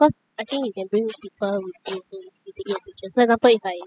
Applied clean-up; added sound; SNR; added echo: classical method spectral subtraction.